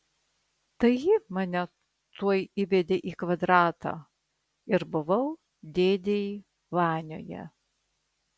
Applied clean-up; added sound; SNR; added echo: none; none; none; none.